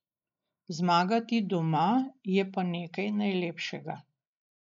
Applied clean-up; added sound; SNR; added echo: neural mask model Resemble Enhance denoiser.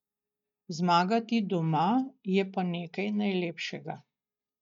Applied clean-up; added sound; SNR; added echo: neural mask model DeepFilterNet 3.